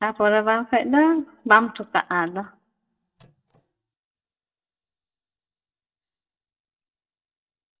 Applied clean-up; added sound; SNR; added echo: neural mask model DeepFilterNet 3.